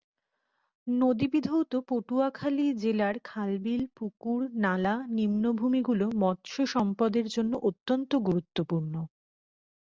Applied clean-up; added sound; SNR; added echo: none; none; none; none.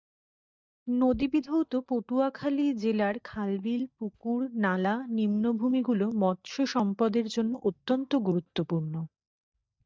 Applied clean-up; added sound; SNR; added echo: neural mask model DeepFilterNet 3.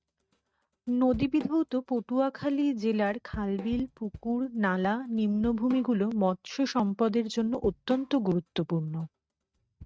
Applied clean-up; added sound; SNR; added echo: neural mask model RNNoise.